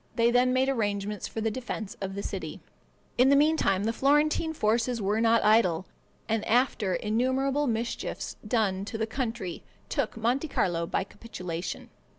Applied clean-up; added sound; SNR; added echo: none; none; none; none.